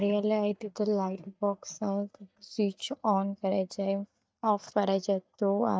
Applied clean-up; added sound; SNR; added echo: neural mask model DeepFilterNet 3.